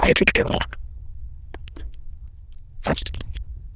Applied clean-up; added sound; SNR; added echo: neural diffusion model UNIVERSE++.